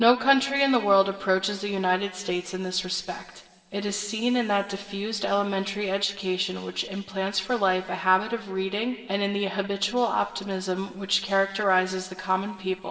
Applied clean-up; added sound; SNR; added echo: none; none; none; reverberation time 2.4 s.